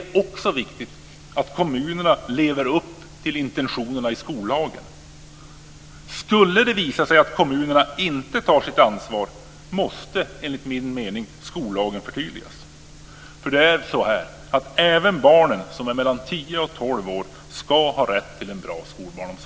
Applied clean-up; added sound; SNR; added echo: none; none; none; none.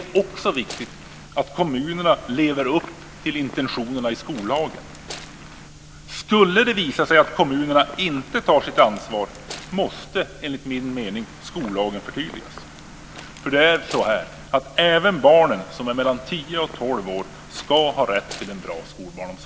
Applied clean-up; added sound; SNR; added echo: none; Waves, surf / Wind; 20 dB; none.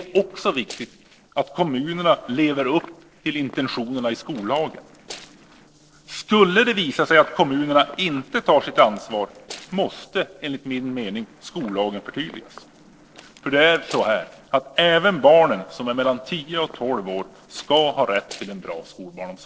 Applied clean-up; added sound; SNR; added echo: neural separator model SepFormer DNS4.